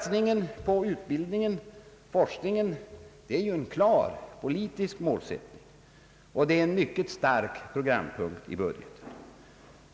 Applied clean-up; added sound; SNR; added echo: none; none; none; none.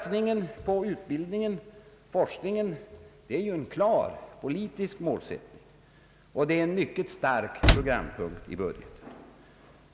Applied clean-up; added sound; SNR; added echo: none; Slam; -4 dB; none.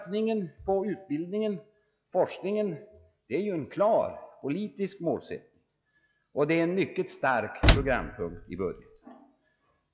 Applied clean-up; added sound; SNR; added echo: classical method log-MMSE.